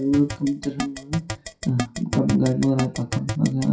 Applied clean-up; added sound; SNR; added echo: classical method WPE with log-MMSE.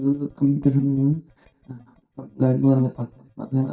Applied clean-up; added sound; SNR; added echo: neural mask model DeepFilterNet 3.